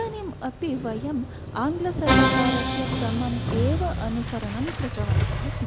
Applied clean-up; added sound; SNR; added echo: none; Motorcycle + Musical instrument; -4 dB; none.